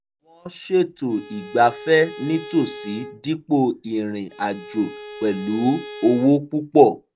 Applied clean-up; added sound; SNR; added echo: none; Bowed string instrument; 17 dB; none.